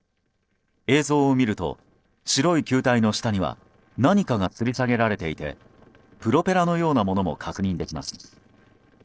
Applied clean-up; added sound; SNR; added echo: neural separator model SepFormer DNS4.